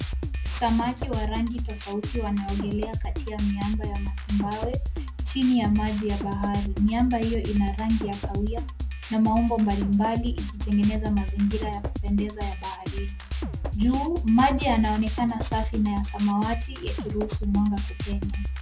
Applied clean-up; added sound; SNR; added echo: none; Drum kit; 4 dB; none.